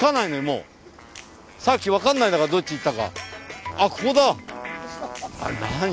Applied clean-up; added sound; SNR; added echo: none; none; none; none.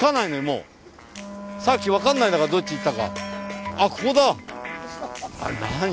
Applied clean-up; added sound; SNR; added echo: none; Wind instrument, woodwind instrument; 12 dB; none.